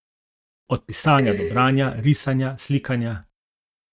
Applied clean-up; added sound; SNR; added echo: neural mask model RNNoise.